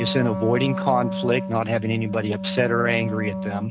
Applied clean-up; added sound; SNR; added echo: none; Wind instrument, woodwind instrument; 5 dB; none.